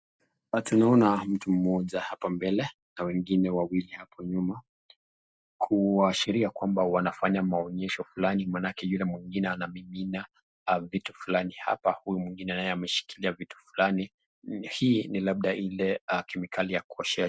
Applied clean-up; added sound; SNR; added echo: none; none; none; none.